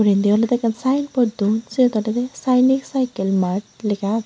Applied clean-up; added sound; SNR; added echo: none; none; none; none.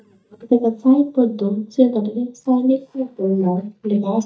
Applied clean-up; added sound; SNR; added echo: neural mask model DeepFilterNet 3.